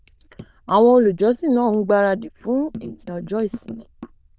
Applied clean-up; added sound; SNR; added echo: neural diffusion model UNIVERSE++.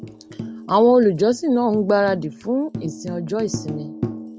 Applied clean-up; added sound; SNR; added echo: none; Tambourine; 12 dB; none.